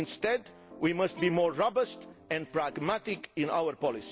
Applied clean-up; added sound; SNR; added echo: none; Bowed string instrument + Piano; 18 dB; none.